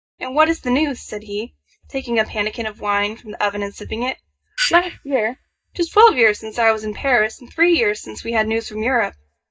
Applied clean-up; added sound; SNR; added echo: neural mask model DeepFilterNet 3.